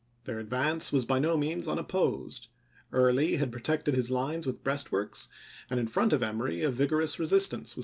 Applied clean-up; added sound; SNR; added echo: none; none; none; none.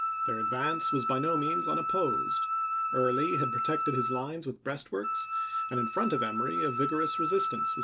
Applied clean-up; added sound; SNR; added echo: none; Wind instrument, woodwind instrument; -2 dB; none.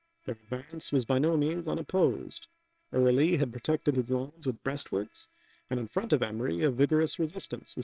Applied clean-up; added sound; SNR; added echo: neural separator model SepFormer WHAM!.